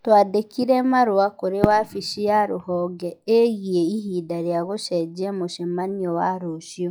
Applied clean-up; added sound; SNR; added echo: classical method log-MMSE.